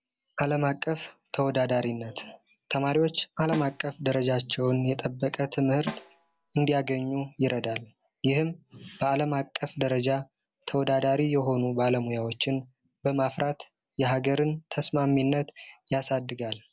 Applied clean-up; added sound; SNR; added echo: none; Snare drum; 14 dB; none.